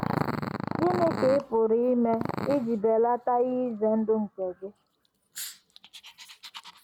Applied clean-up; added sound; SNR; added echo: none; Growling; 8 dB; none.